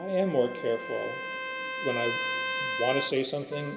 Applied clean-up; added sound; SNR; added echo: none; Trumpet; 4 dB; reverberation time 2.3 s.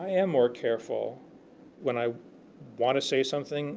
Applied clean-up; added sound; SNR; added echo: none; none; none; none.